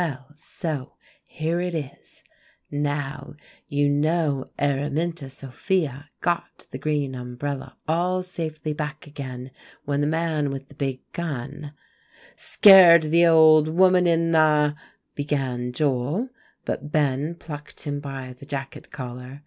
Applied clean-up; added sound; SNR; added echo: none; none; none; none.